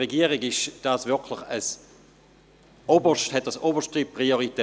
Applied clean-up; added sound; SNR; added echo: none; none; none; none.